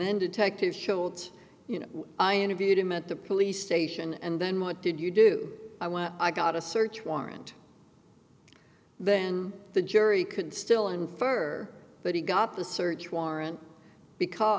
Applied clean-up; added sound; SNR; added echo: none; none; none; none.